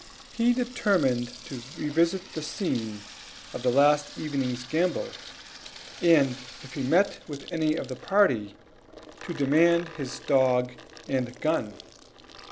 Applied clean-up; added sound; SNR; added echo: none; Sink (filling or washing) / Water tap, faucet; 17 dB; none.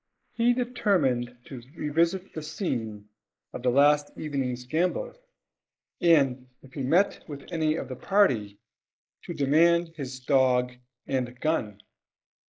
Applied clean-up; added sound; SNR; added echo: neural mask model Resemble Enhance denoiser.